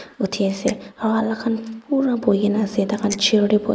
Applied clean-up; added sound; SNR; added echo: neural mask model Resemble Enhance denoiser.